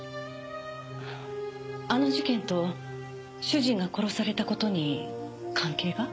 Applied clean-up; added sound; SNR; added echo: none; none; none; none.